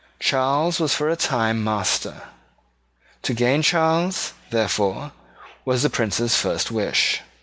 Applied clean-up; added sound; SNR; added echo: none; none; none; none.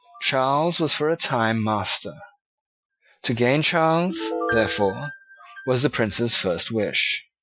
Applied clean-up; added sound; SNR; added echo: classical method Wiener filter.